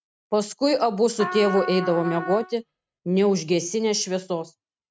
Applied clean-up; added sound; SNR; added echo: neural mask model RNNoise.